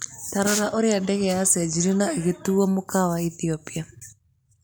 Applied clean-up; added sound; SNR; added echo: none; none; none; none.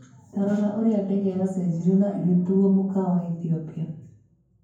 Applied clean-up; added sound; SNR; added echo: none; none; none; reverberation time 0.9 s.